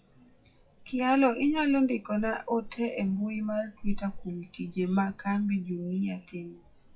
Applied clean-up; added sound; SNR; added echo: classical method WPE with log-MMSE.